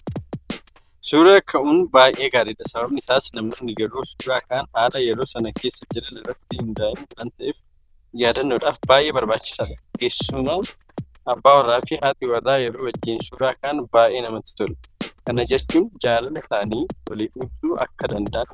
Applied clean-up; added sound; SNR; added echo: neural diffusion model UNIVERSE++.